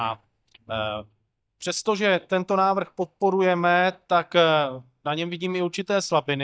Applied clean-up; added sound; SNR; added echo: neural mask model DeepFilterNet 3.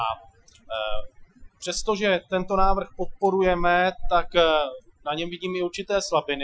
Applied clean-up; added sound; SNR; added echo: classical method Wiener filter.